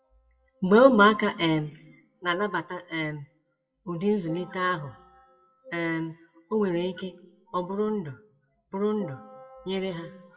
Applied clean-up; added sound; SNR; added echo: classical method WPE with log-MMSE.